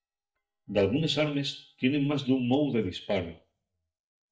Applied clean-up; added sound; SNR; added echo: neural mask model DeepFilterNet 3.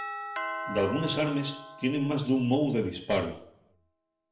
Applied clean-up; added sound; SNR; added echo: none; Doorbell; 11 dB; reverberation time 0.6 s.